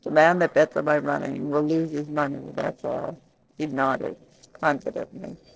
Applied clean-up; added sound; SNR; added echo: neural separator model SepFormer DNS4.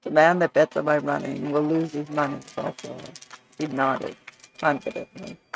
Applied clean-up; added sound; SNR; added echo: neural mask model RNNoise.